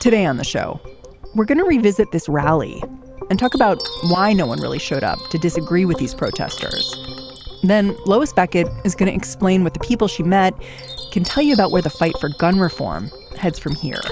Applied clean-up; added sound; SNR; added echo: none; Chime; 16 dB; none.